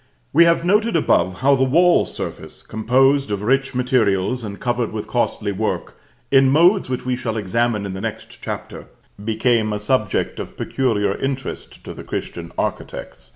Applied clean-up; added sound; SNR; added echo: none; none; none; none.